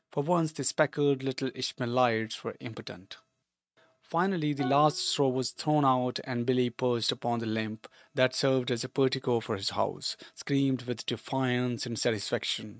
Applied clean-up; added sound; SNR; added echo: neural mask model RNNoise.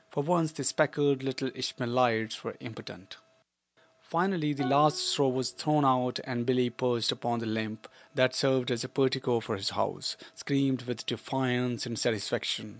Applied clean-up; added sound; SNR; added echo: none; Plucked string instrument; 16 dB; none.